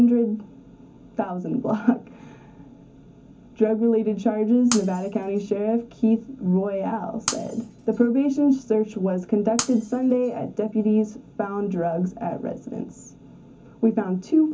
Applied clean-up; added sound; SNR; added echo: none; Shatter; 12 dB; reverberation time 0.3 s.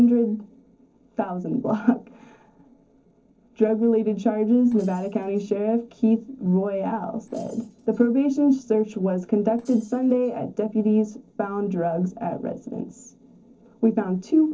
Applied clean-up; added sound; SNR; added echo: neural separator model SepFormer DNS4.